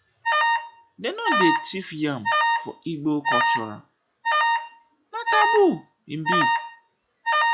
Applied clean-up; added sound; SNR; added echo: classical method log-MMSE.